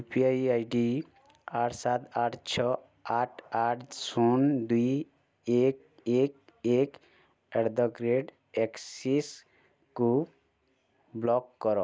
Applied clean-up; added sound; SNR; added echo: none; none; none; none.